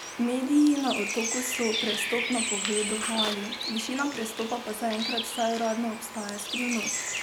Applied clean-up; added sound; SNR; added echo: none; Bird; 4 dB; none.